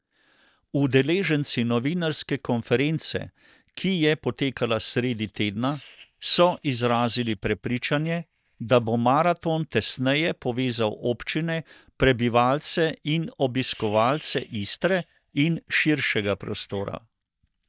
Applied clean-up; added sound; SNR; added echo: neural mask model DeepFilterNet 3.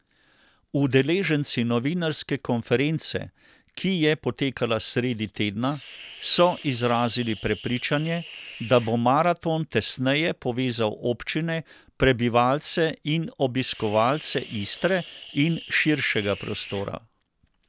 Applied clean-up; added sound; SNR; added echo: none; Hiss; 17 dB; none.